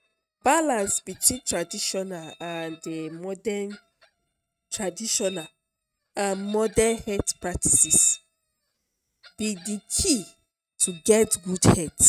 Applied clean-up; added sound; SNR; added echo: neural mask model RNNoise.